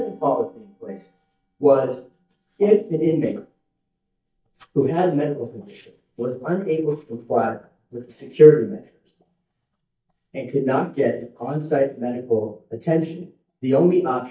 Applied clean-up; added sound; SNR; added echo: neural mask model DeepFilterNet 3.